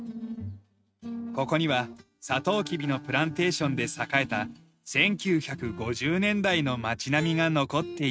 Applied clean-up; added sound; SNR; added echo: neural mask model RNNoise.